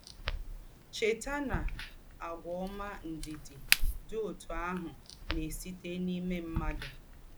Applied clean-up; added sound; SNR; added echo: none; Crack; -1 dB; none.